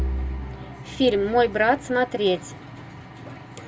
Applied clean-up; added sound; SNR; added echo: none; Bowed string instrument; 9 dB; none.